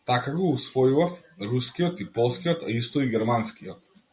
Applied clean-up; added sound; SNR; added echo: none; none; none; none.